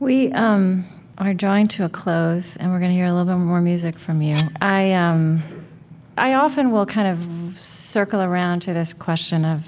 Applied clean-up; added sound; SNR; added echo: none; Cutlery, silverware; 9 dB; none.